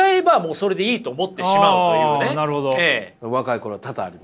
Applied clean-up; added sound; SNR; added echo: none; none; none; none.